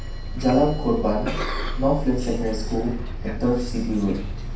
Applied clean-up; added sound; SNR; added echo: none; Bus; 3 dB; reverberation time 0.6 s.